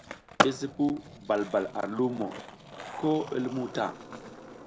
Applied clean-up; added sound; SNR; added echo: none; Skateboard; 5 dB; none.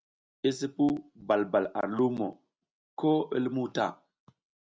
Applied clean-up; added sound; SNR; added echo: none; none; none; none.